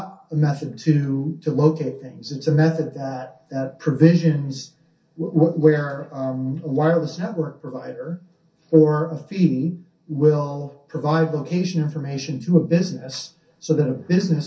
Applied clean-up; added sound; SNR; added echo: none; none; none; reverberation time 0.3 s.